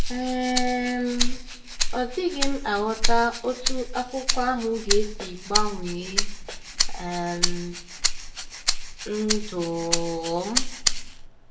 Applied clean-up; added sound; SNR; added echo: none; Rattle (instrument); -3 dB; reverberation time 0.5 s.